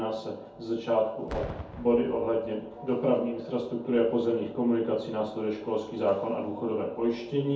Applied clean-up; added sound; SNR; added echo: none; Boom; 20 dB; reverberation time 0.6 s.